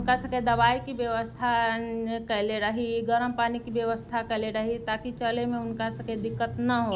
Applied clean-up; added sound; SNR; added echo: none; none; none; none.